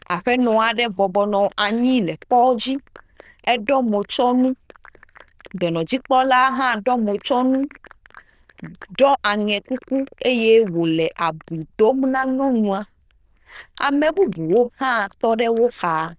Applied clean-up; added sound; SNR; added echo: neural diffusion model UNIVERSE++.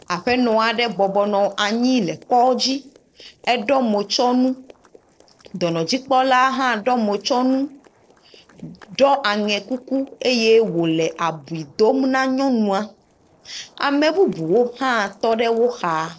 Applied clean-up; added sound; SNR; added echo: neural separator model SepFormer DNS4.